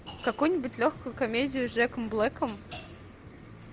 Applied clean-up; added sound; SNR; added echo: none; none; none; none.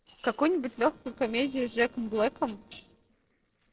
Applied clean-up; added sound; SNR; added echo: neural separator model SepFormer DNS4.